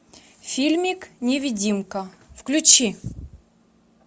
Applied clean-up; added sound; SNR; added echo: none; none; none; none.